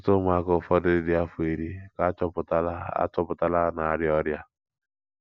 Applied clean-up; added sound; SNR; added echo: none; none; none; none.